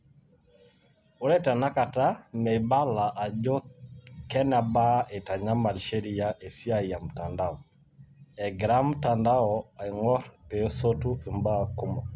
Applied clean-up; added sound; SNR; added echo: none; none; none; none.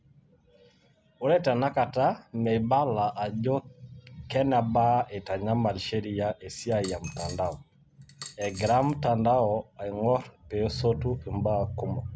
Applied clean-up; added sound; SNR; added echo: none; Coin (dropping); 18 dB; none.